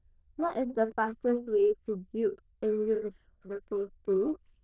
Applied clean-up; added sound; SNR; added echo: neural diffusion model UNIVERSE++.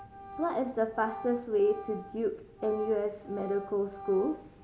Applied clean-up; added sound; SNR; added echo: none; Organ; 14 dB; none.